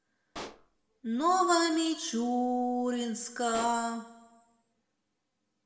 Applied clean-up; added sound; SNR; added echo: none; Explosion; 18 dB; reverberation time 0.7 s.